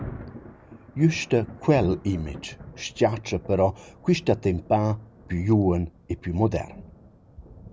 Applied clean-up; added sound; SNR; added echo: none; Thunder; 18 dB; none.